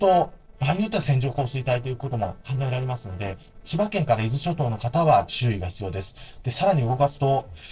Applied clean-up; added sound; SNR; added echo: neural separator model SepFormer DNS4.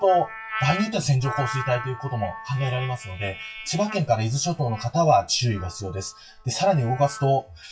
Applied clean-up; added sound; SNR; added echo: classical method WPE with log-MMSE.